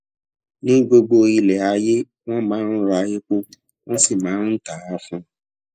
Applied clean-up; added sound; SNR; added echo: neural mask model Resemble Enhance denoiser.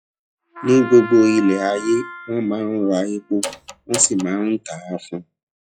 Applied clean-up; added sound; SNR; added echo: classical method log-MMSE.